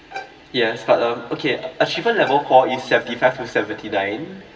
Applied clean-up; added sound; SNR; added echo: none; Bowed string instrument; 19 dB; reverberation time 1.3 s.